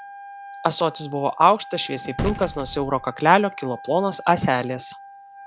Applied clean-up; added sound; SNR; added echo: none; Wind instrument, woodwind instrument + Gunshot, gunfire; 13 dB; none.